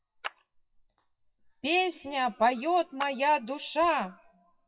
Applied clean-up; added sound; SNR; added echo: classical method WPE with log-MMSE.